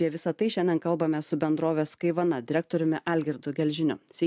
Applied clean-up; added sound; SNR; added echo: none; none; none; none.